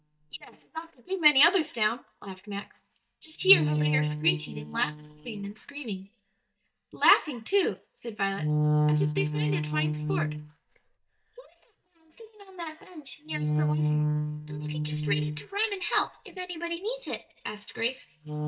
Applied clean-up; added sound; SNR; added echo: neural mask model DeepFilterNet 3.